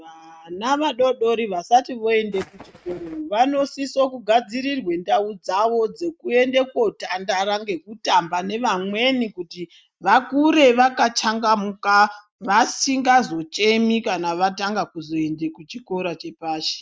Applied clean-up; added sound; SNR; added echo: neural mask model RNNoise.